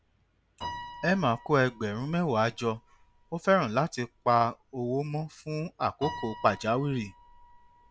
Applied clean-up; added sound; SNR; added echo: none; Piano; 17 dB; none.